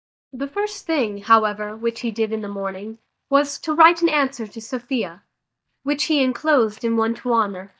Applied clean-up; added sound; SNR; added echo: neural mask model DeepFilterNet 3.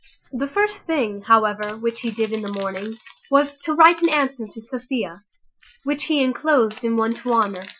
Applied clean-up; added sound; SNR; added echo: classical method Wiener filter.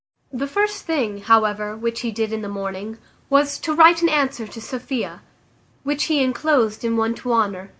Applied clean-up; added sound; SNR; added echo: none; none; none; none.